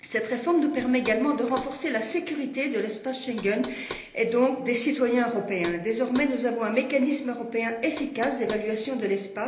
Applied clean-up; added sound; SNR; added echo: none; Knock; 19 dB; reverberation time 1.0 s.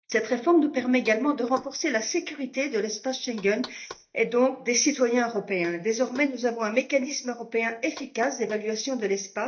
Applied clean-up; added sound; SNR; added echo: neural mask model DeepFilterNet 3.